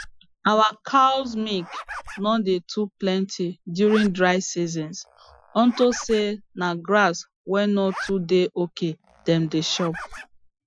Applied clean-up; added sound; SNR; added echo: classical method Wiener filter.